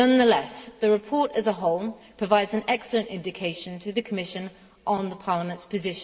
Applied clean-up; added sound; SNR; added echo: none; none; none; reverberation time 1.4 s.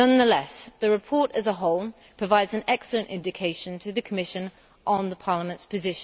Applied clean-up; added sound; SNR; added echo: none; none; none; none.